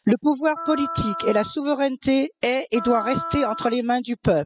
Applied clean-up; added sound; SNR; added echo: classical method spectral subtraction.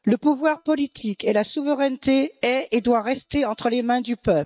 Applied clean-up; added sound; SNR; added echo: neural mask model DeepFilterNet 3.